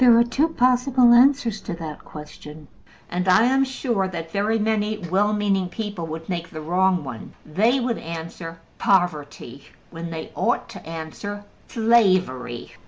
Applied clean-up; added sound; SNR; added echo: none; none; none; none.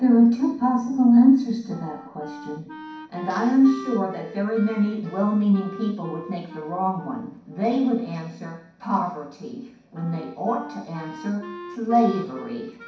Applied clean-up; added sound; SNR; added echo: none; Wind instrument, woodwind instrument; 18 dB; reverberation time 0.6 s.